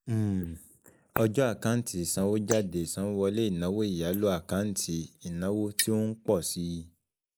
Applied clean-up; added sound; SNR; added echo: neural mask model Resemble Enhance denoiser.